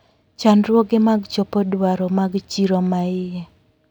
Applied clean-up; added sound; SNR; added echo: none; none; none; none.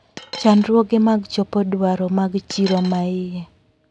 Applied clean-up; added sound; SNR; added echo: none; Coin (dropping); 15 dB; none.